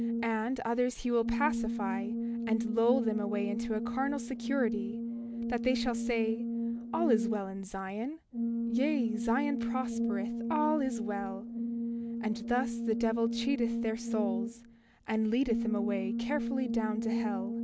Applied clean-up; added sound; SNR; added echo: none; Brass instrument; 1 dB; none.